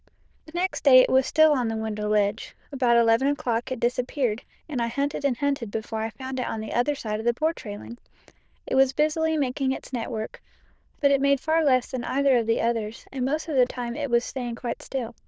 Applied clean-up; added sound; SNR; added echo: neural diffusion model UNIVERSE++.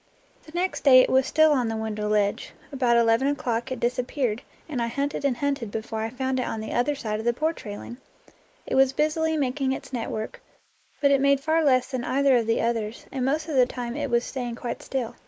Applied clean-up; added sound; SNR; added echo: neural mask model Resemble Enhance denoiser.